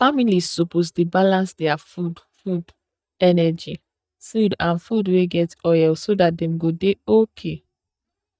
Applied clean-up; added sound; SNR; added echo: neural mask model DeepFilterNet 3.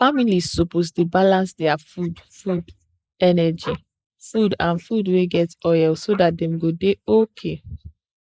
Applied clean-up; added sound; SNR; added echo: neural mask model Resemble Enhance denoiser.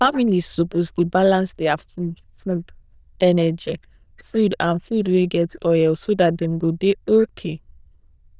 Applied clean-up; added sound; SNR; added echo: neural diffusion model UNIVERSE++.